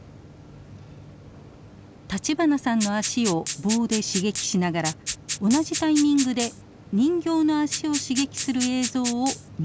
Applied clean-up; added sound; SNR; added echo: none; Rattle (instrument); 7 dB; none.